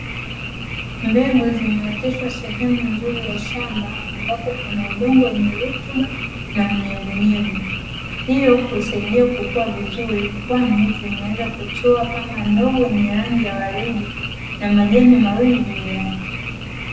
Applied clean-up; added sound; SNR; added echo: none; Frog; 8 dB; reverberation time 0.2 s.